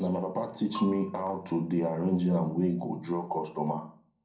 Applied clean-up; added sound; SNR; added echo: none; Bell / Percussion; 19 dB; reverberation time 0.6 s.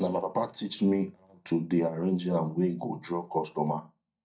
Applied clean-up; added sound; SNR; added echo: neural mask model DeepFilterNet 3.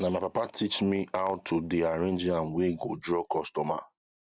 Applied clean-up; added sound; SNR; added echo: none; none; none; none.